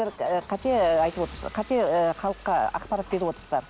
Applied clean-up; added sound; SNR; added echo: none; Engine starting / Car; 19 dB; none.